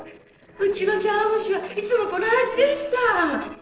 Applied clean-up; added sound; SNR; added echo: neural separator model SepFormer DNS4.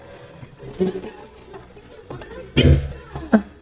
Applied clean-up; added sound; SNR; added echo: neural mask model DeepFilterNet 3.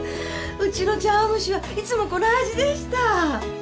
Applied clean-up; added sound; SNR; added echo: none; none; none; none.